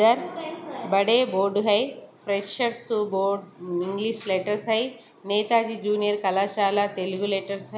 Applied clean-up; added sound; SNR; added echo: none; none; none; none.